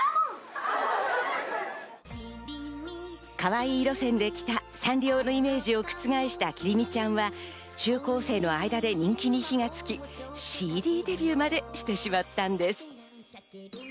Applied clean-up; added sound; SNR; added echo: none; none; none; none.